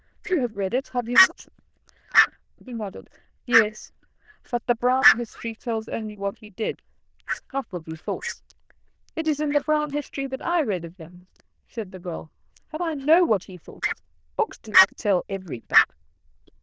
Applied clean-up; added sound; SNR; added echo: neural diffusion model UNIVERSE++.